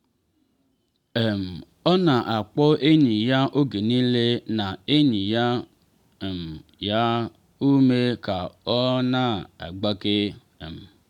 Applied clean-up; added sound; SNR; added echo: none; none; none; none.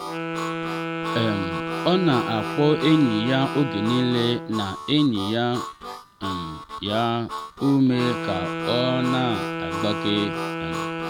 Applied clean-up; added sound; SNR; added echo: none; Harmonica + Wind instrument, woodwind instrument; 5 dB; none.